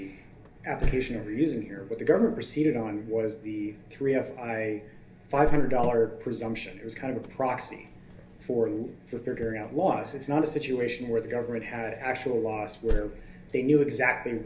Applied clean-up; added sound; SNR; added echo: none; Cricket; 6 dB; reverberation time 0.3 s.